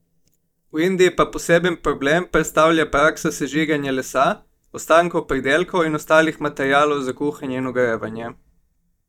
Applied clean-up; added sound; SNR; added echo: neural mask model DeepFilterNet 3.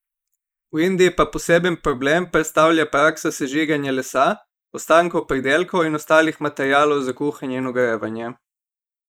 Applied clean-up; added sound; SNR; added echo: neural mask model Resemble Enhance denoiser.